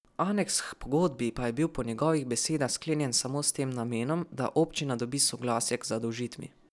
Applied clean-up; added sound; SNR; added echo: none; none; none; none.